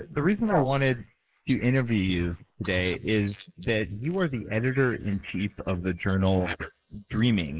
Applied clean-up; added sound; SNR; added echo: neural mask model Resemble Enhance denoiser.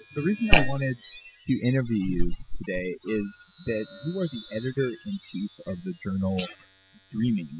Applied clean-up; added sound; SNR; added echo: classical method spectral subtraction.